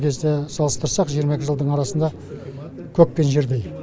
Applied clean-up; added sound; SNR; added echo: none; none; none; none.